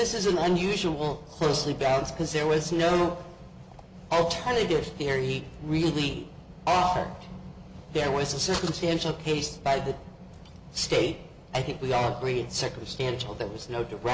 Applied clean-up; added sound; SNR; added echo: none; none; none; none.